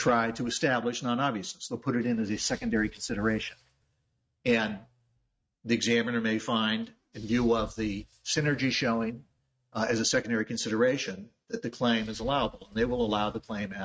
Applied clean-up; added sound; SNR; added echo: neural mask model RNNoise.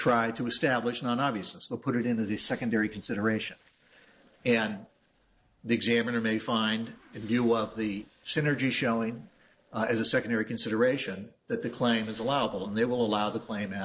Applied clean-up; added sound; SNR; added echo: neural separator model SepFormer DNS4.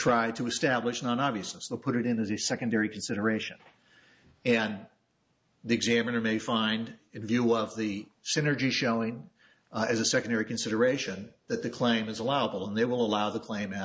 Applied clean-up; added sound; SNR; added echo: none; none; none; none.